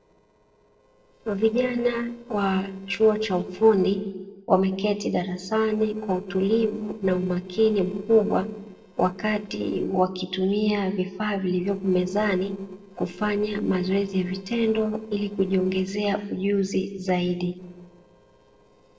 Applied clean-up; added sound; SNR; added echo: neural separator model SepFormer DNS4.